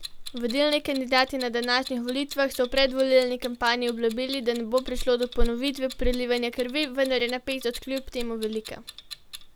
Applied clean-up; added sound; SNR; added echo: none; Clock; 18 dB; none.